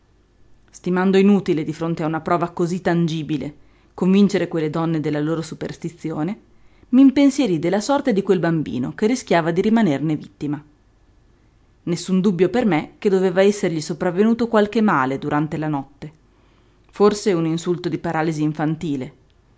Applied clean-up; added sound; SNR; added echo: none; none; none; none.